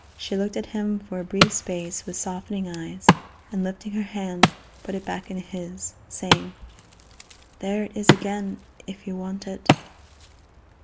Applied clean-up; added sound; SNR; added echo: none; Wood; -3 dB; none.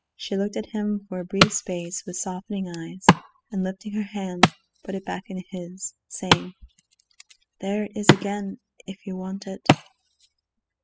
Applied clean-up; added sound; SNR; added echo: classical method spectral subtraction.